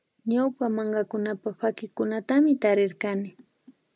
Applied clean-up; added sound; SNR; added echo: none; none; none; none.